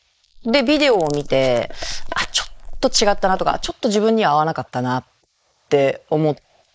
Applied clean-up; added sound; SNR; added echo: neural mask model Resemble Enhance denoiser.